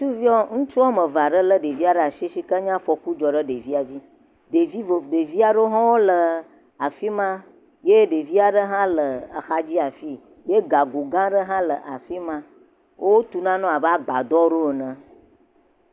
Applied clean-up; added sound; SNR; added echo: none; none; none; none.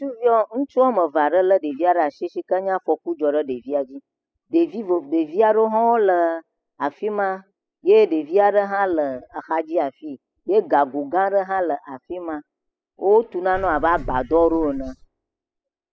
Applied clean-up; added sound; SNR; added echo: classical method spectral subtraction.